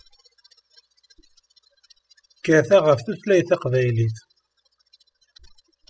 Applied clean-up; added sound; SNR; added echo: classical method spectral subtraction.